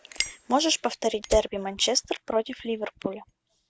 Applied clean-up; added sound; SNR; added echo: none; Fire; 12 dB; none.